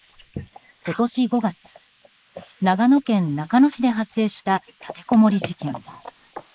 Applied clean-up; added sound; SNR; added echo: neural mask model Resemble Enhance denoiser.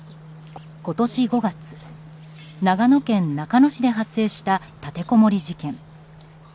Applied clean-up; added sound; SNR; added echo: none; none; none; none.